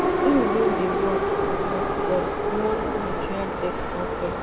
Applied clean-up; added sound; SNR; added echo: none; Subway, metro, underground; -4 dB; reverberation time 0.4 s.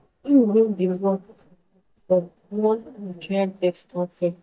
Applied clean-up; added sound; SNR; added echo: neural mask model DeepFilterNet 3.